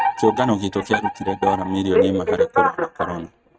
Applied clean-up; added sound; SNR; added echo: neural mask model RNNoise.